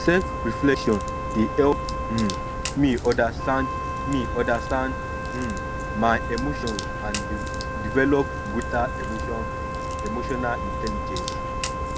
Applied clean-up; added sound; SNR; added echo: none; Crack + Wind instrument, woodwind instrument; 3 dB; none.